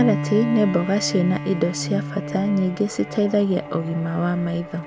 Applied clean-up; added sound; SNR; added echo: none; Bowed string instrument; 8 dB; none.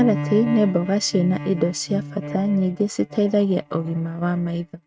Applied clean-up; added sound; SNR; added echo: neural mask model RNNoise.